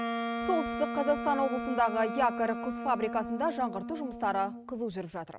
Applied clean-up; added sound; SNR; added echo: none; Wind instrument, woodwind instrument; 5 dB; none.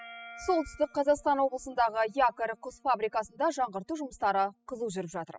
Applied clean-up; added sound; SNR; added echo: classical method spectral subtraction.